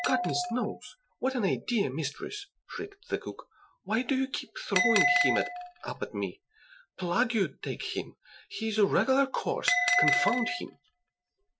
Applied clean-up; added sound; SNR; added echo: classical method Wiener filter.